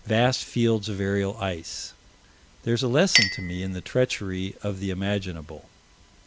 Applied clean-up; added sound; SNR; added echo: none; Chink, clink; 7 dB; none.